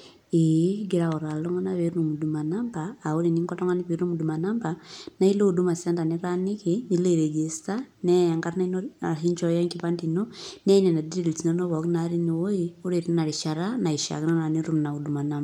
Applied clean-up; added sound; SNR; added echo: none; none; none; none.